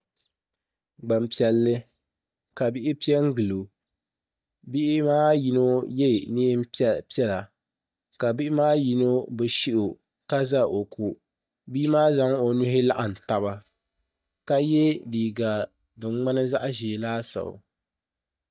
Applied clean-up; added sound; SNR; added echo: neural mask model DeepFilterNet 3.